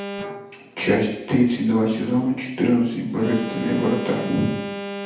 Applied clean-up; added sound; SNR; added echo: none; Alarm; 11 dB; reverberation time 0.8 s.